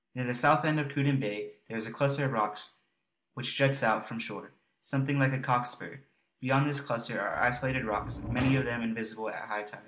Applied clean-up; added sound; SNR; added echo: none; Sliding door; 10 dB; none.